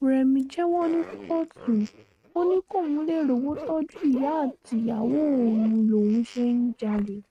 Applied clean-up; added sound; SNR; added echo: neural mask model RNNoise.